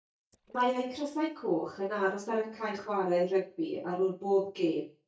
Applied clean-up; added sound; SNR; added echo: neural mask model DeepFilterNet 3.